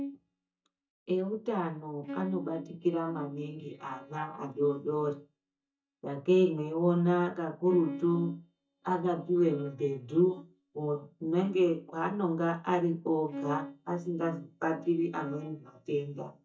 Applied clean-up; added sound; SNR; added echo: neural mask model DeepFilterNet 3.